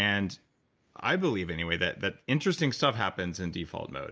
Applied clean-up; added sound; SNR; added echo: none; none; none; none.